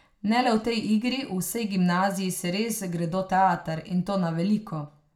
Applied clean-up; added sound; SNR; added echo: none; none; none; reverberation time 0.4 s.